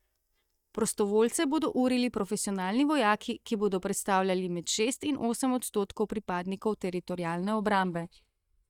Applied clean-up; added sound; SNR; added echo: neural mask model DeepFilterNet 3.